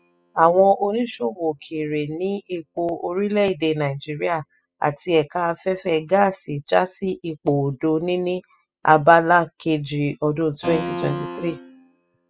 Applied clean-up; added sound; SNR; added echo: classical method spectral subtraction.